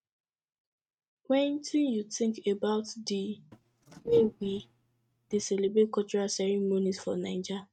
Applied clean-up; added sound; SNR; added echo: neural mask model RNNoise.